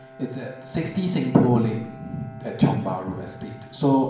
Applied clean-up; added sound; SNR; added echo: none; Bowed string instrument; 20 dB; reverberation time 0.7 s.